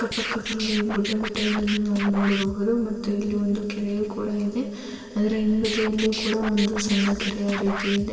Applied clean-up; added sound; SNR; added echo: none; Scratching (performance technique); 7 dB; reverberation time 2.6 s.